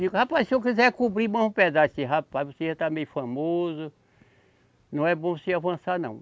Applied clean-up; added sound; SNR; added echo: none; none; none; none.